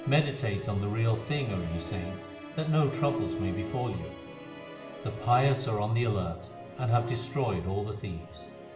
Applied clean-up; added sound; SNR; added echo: none; Musical instrument; 10 dB; reverberation time 1.2 s.